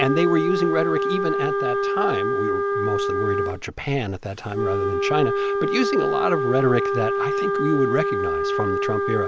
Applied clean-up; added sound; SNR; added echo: none; Wind instrument, woodwind instrument; -2 dB; none.